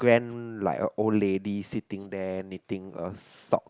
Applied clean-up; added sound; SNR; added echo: none; none; none; none.